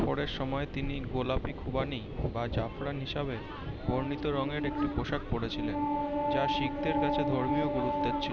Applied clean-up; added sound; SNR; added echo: none; none; none; none.